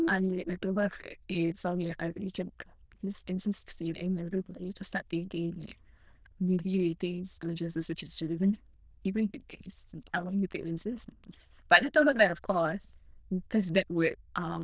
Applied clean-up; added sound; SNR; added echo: neural diffusion model UNIVERSE++.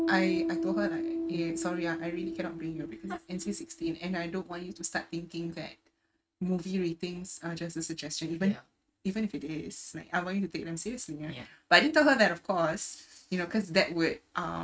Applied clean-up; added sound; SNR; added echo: neural mask model RNNoise.